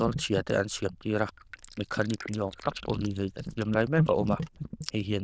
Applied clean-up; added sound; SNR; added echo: neural diffusion model UNIVERSE++.